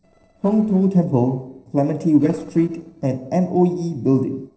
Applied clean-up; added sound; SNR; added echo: neural separator model SepFormer DNS4.